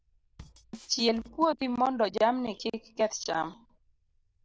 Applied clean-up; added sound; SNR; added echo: neural diffusion model UNIVERSE++.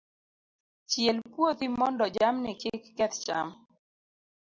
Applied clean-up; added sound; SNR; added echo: none; none; none; none.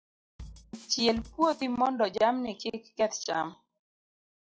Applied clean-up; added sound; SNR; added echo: classical method log-MMSE.